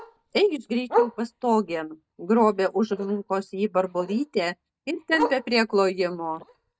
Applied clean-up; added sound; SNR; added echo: neural mask model DeepFilterNet 3.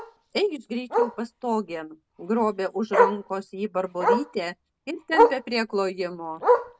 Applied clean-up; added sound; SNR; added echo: none; Bark; -2 dB; none.